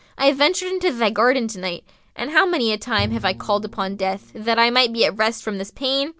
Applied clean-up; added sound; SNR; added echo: none; Bowed string instrument; 16 dB; none.